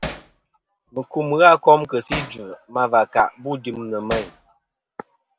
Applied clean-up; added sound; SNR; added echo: none; Hammer; 16 dB; none.